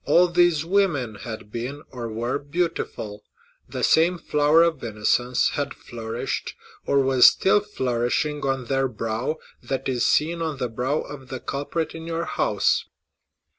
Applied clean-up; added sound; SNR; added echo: none; none; none; none.